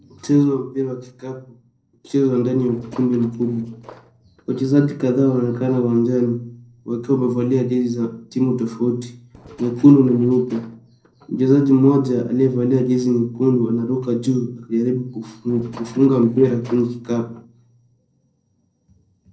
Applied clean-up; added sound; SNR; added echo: neural separator model SepFormer DNS4.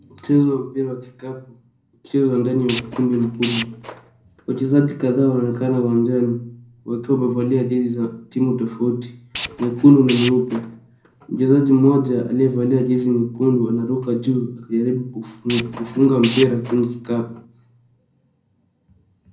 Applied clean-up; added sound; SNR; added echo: none; Tools; 7 dB; reverberation time 0.6 s.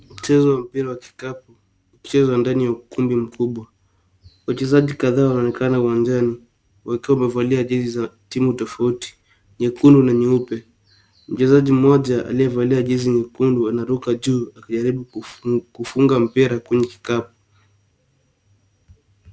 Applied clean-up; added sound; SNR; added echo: none; none; none; none.